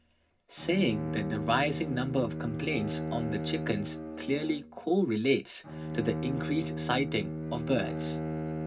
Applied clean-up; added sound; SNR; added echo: none; Bowed string instrument; 4 dB; reverberation time 0.4 s.